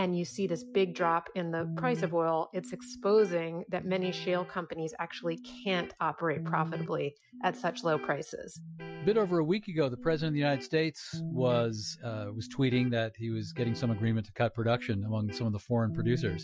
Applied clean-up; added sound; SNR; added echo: classical method Wiener filter.